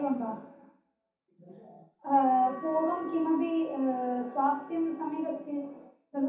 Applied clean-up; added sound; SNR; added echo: none; Wind instrument, woodwind instrument; 17 dB; reverberation time 0.7 s.